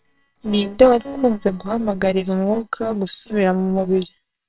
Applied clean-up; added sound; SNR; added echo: neural separator model SepFormer WHAMR!.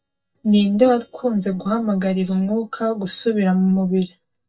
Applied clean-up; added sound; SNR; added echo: neural mask model DeepFilterNet 3.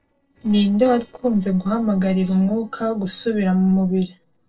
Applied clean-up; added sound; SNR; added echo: neural separator model SepFormer DNS4.